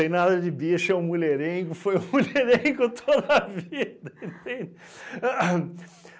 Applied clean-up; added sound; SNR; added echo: none; none; none; none.